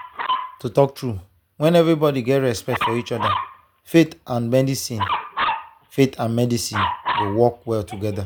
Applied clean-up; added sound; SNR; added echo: none; Dog; 7 dB; none.